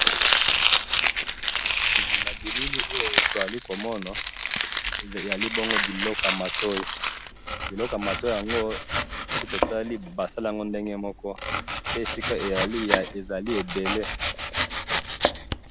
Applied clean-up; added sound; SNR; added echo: none; Domestic sounds, home sounds; -5 dB; none.